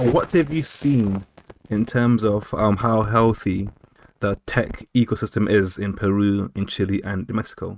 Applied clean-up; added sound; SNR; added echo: neural mask model RNNoise.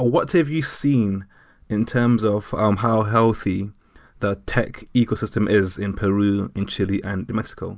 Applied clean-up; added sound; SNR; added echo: none; none; none; none.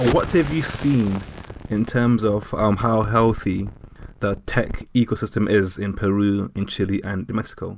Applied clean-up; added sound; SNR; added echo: none; Explosion; 14 dB; none.